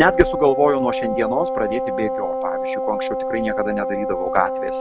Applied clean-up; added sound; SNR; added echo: none; Wind instrument, woodwind instrument; 2 dB; none.